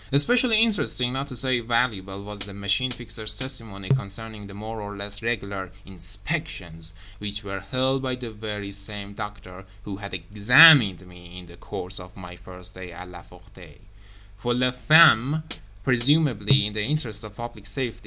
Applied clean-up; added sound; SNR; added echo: none; Hi-hat; 5 dB; none.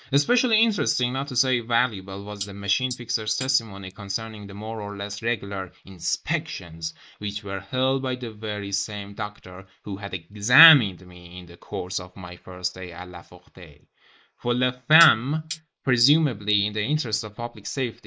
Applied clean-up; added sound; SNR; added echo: neural mask model Resemble Enhance denoiser.